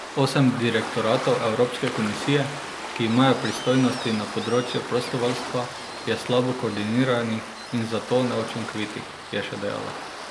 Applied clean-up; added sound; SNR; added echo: none; Waves, surf; 9 dB; none.